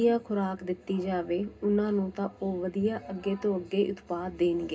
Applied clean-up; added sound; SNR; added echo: none; none; none; reverberation time 0.2 s.